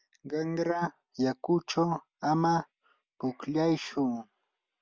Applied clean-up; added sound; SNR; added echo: none; none; none; none.